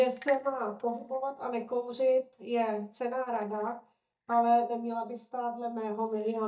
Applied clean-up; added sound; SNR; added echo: neural mask model DeepFilterNet 3.